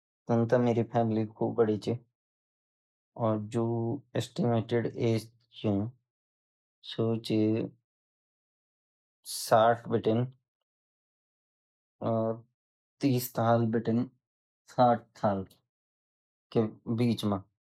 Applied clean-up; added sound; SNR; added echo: neural mask model Resemble Enhance denoiser.